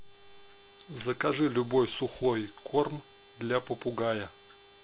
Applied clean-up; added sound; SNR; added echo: none; none; none; none.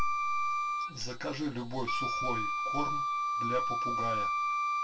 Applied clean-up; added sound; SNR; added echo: none; Wind instrument, woodwind instrument; -4 dB; reverberation time 0.1 s.